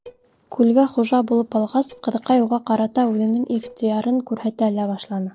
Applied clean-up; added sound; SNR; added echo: neural separator model SepFormer DNS4.